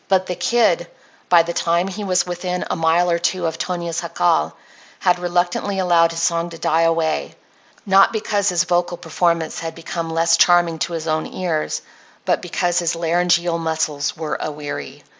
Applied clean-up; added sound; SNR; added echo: none; none; none; none.